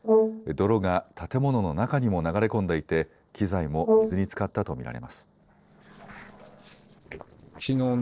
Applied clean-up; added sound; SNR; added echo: neural separator model SepFormer DNS4.